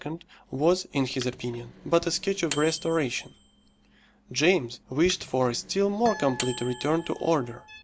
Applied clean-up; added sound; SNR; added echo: none; Harp + Microwave oven; 14 dB; none.